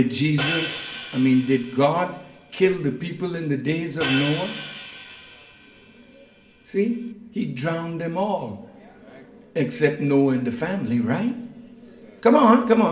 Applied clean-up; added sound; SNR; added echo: none; Hi-hat; 11 dB; reverberation time 0.4 s.